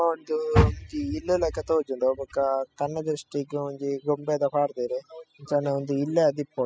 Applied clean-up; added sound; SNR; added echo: classical method spectral subtraction.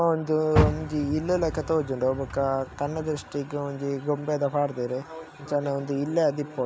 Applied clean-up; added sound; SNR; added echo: none; Car; 7 dB; none.